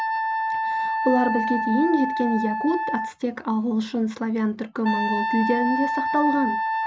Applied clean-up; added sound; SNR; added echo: none; Wind instrument, woodwind instrument; 2 dB; none.